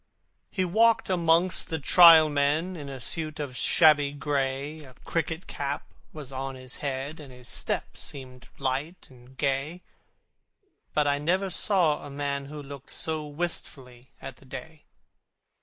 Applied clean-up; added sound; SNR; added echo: neural mask model Resemble Enhance denoiser.